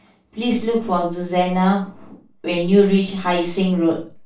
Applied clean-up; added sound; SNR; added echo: none; none; none; reverberation time 0.3 s.